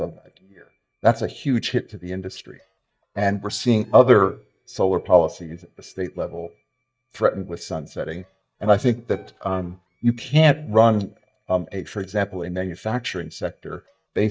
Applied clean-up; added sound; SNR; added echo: neural mask model DeepFilterNet 3.